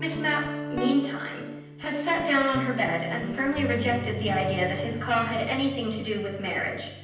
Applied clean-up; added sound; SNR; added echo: none; Guitar; 7 dB; reverberation time 0.9 s.